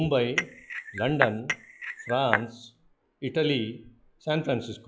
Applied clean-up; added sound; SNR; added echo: classical method log-MMSE.